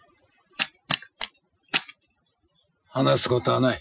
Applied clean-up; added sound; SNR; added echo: classical method Wiener filter.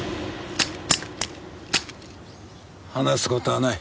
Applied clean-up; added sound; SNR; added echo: none; none; none; none.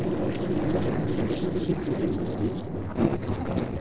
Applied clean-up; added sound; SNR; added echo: neural separator model SepFormer DNS4.